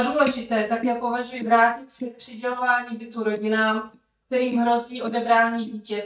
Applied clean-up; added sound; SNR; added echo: neural mask model DeepFilterNet 3.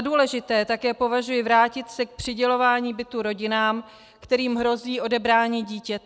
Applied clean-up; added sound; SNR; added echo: none; none; none; none.